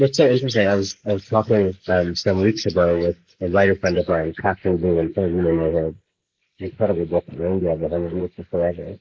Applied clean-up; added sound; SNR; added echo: neural mask model Resemble Enhance denoiser.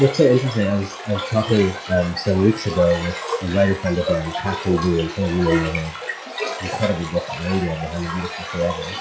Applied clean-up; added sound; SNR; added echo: classical method log-MMSE.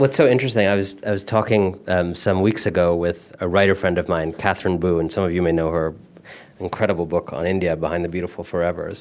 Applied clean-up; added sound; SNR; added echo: none; none; none; none.